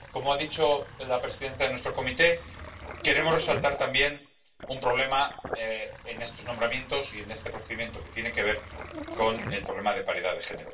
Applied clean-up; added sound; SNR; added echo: none; Sink (filling or washing); 13 dB; reverberation time 0.2 s.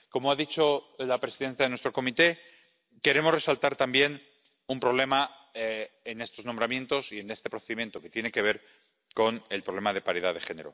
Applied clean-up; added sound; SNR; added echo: none; none; none; none.